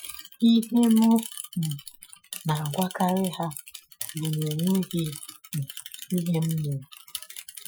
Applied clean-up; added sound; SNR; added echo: classical method Wiener filter.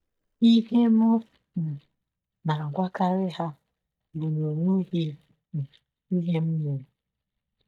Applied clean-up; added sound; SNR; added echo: neural mask model DeepFilterNet 3.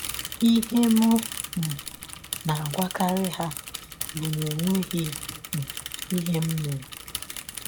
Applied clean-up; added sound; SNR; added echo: none; Mechanisms / Bicycle; 9 dB; none.